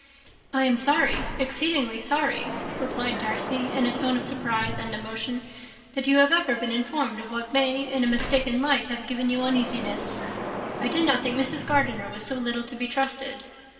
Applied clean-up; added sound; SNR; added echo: none; Sliding door; 9 dB; reverberation time 2.2 s.